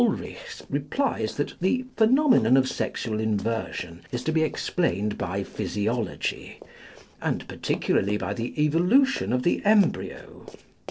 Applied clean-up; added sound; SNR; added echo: neural separator model SepFormer DNS4.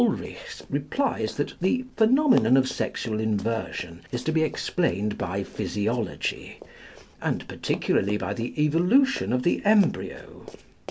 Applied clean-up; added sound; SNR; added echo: none; Run; 19 dB; none.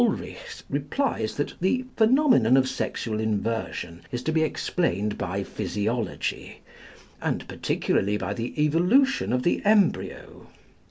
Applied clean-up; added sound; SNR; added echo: none; none; none; none.